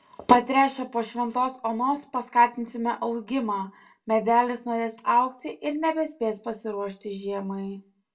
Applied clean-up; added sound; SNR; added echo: none; none; none; reverberation time 0.2 s.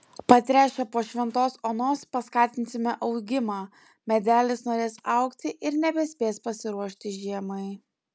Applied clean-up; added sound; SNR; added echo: none; none; none; none.